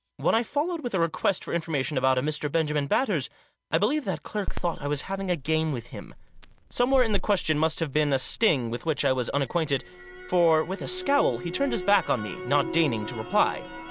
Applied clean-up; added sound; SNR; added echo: none; Crackle; 9 dB; none.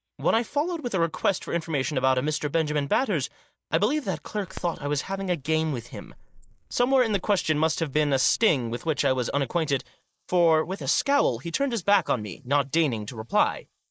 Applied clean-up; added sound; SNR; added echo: neural mask model Resemble Enhance denoiser.